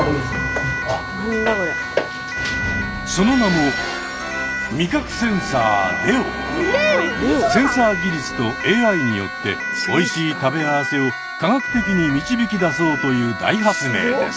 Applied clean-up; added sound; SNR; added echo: none; Siren; 6 dB; none.